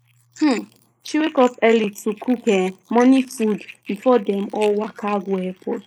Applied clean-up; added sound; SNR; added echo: neural mask model Resemble Enhance denoiser.